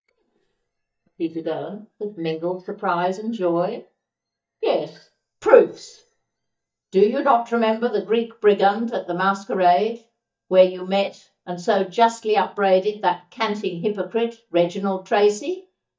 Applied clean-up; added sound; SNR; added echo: neural mask model DeepFilterNet 3.